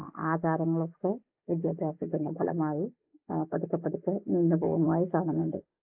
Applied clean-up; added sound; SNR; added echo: neural mask model Resemble Enhance denoiser.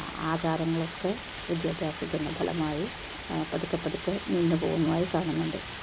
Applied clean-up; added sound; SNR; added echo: none; Stream; 10 dB; none.